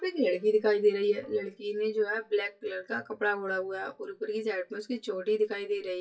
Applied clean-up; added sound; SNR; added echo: classical method WPE with log-MMSE.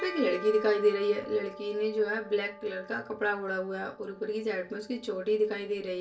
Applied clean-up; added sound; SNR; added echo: none; Bell; 16 dB; reverberation time 0.2 s.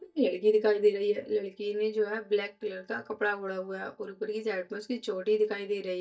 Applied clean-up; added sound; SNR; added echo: neural mask model DeepFilterNet 3.